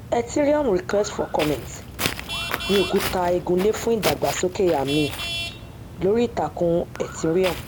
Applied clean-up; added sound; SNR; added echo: none; Traffic noise, roadway noise / Vehicle horn, car horn, honking + Walk, footsteps; 8 dB; none.